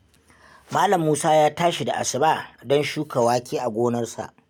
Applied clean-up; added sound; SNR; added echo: none; none; none; none.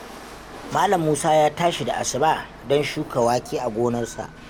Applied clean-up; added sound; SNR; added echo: none; Rattle / Chatter / Hiss / Engine / Mechanisms; 17 dB; none.